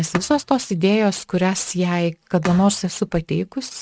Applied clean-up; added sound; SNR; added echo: neural mask model RNNoise.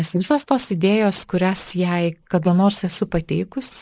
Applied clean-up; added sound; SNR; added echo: neural mask model Resemble Enhance denoiser.